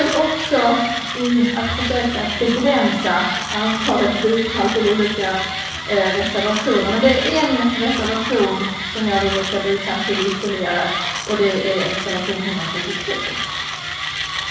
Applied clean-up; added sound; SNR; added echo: none; Mechanisms; 6 dB; reverberation time 1.1 s.